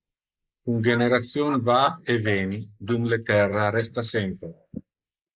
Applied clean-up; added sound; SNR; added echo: neural mask model Resemble Enhance denoiser.